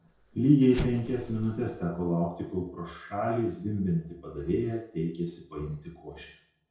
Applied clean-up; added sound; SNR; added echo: neural separator model SepFormer DNS4.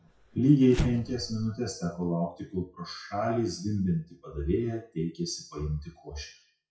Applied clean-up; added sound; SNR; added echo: classical method WPE with log-MMSE.